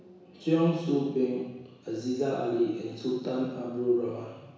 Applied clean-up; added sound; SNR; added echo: none; none; none; reverberation time 1.1 s.